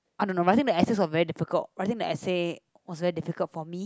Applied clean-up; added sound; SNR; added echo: none; none; none; none.